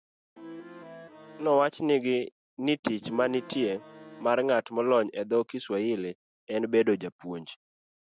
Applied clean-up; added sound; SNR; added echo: none; Accordion; 17 dB; none.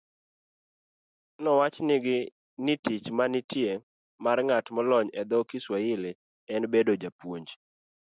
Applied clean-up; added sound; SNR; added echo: none; none; none; none.